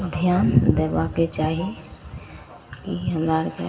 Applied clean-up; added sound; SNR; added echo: none; none; none; reverberation time 1.3 s.